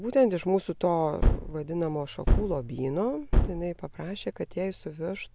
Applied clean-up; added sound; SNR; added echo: none; Gunshot, gunfire; -2 dB; none.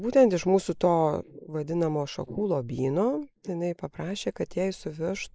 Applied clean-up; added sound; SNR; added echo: neural mask model Resemble Enhance denoiser.